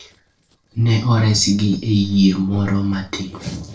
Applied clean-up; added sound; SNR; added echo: neural separator model SepFormer DNS4.